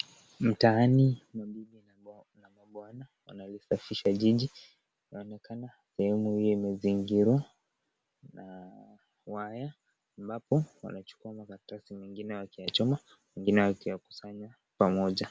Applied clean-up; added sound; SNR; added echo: none; none; none; none.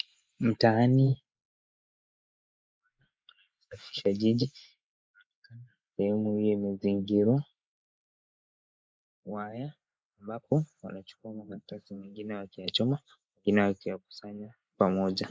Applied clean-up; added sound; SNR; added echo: neural mask model Resemble Enhance denoiser.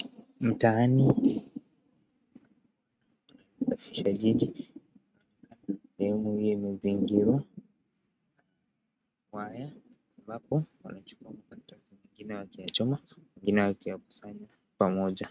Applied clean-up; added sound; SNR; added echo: neural mask model RNNoise.